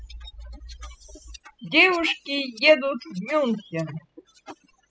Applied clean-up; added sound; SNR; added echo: classical method spectral subtraction.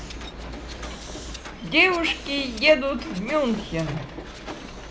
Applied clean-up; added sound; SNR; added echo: none; Hiss; 12 dB; none.